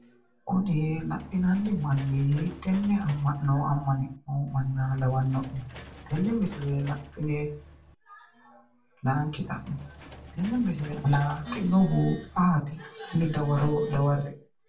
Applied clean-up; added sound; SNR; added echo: none; Engine / Mechanisms; 19 dB; reverberation time 0.3 s.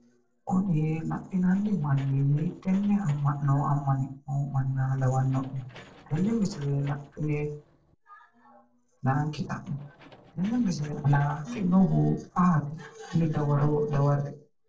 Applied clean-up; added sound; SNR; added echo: neural separator model SepFormer DNS4.